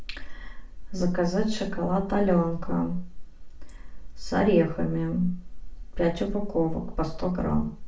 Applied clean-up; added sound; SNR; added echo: none; none; none; reverberation time 0.3 s.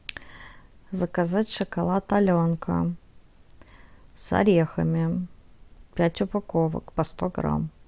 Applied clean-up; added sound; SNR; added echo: none; none; none; none.